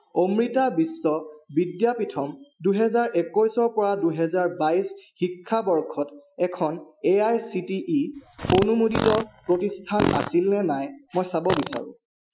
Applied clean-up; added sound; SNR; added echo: classical method Wiener filter.